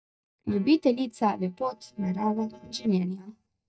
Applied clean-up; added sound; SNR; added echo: neural mask model DeepFilterNet 3.